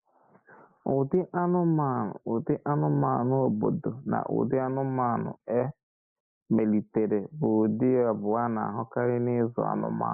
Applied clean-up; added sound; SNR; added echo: neural mask model Resemble Enhance denoiser.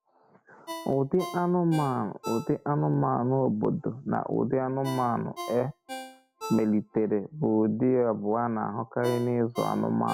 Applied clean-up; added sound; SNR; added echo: none; Ringtone; 16 dB; none.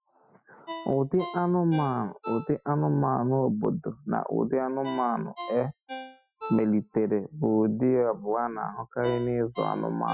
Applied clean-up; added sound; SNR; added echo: classical method Wiener filter.